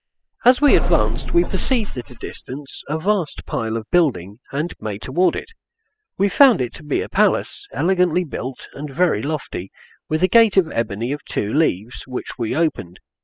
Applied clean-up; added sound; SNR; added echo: classical method spectral subtraction.